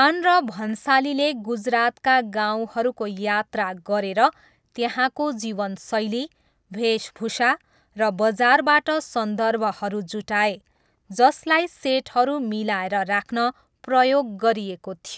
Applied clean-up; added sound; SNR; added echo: none; none; none; none.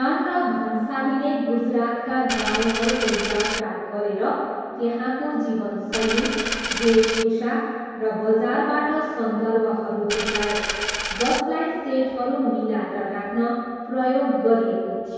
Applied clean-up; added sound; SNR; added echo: none; Coin (dropping); 4 dB; reverberation time 2.2 s.